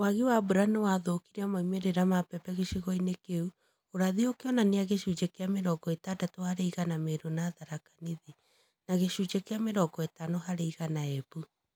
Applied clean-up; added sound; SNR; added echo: none; none; none; none.